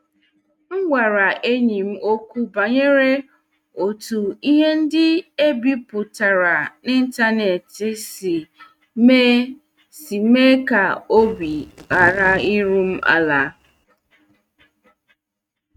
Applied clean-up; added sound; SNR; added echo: neural mask model RNNoise.